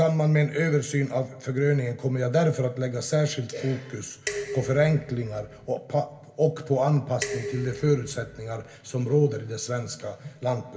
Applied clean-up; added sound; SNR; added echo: none; Dishes, pots, and pans; 10 dB; reverberation time 0.2 s.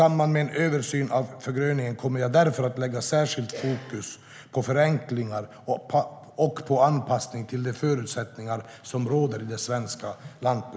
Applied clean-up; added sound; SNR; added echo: none; none; none; none.